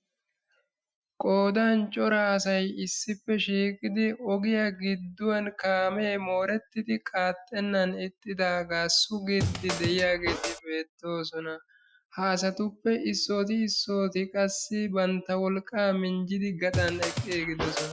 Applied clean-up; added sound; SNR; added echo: classical method Wiener filter.